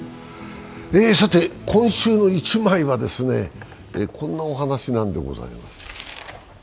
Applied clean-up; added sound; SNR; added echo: none; none; none; none.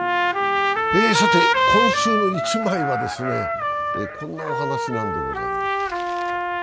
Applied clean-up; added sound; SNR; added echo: none; Trumpet; -5 dB; none.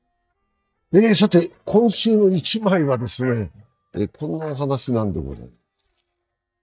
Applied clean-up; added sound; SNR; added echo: neural mask model DeepFilterNet 3.